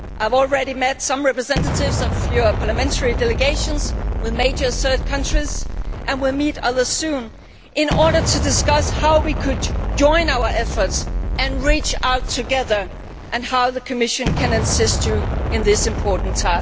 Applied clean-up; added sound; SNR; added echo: none; Explosion; 1 dB; none.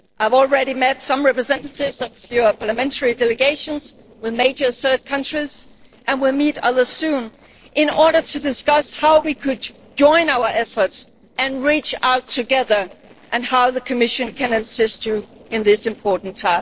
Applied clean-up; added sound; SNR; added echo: neural separator model SepFormer DNS4.